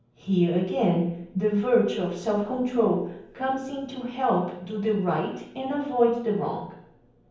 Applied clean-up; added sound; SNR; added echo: none; none; none; reverberation time 0.9 s.